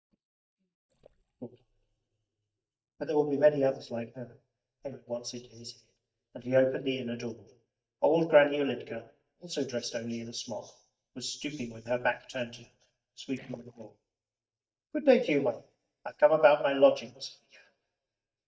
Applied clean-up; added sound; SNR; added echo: neural mask model DeepFilterNet 3.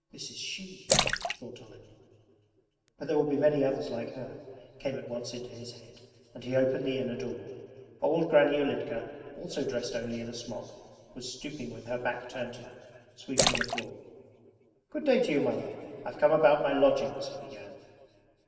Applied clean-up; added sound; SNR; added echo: none; Splash, splatter; 1 dB; reverberation time 2.4 s.